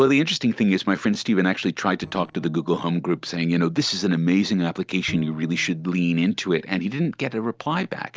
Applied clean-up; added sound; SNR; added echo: neural separator model SepFormer DNS4.